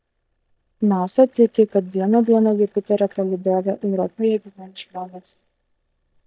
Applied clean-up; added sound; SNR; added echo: neural mask model DeepFilterNet 3.